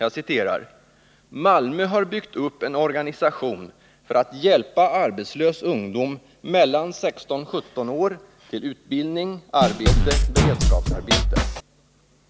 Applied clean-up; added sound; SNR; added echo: none; Drum kit; -5 dB; none.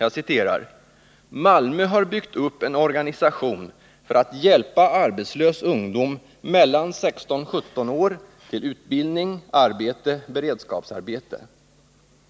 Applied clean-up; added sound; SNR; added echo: none; none; none; none.